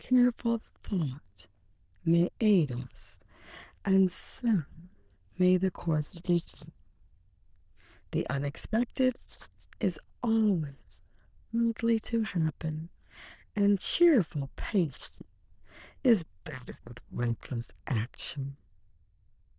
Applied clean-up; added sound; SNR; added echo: neural diffusion model UNIVERSE++.